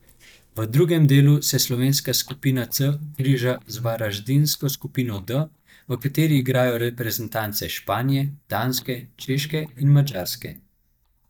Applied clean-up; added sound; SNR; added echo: neural mask model DeepFilterNet 3.